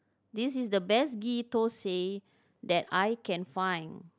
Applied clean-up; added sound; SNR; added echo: none; none; none; none.